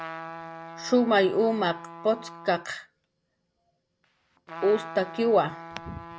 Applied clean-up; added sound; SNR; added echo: none; Trumpet; 14 dB; none.